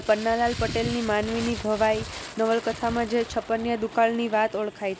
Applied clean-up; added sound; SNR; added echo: none; Fire; 15 dB; none.